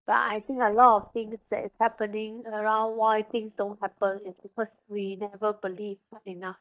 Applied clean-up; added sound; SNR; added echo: neural mask model DeepFilterNet 3.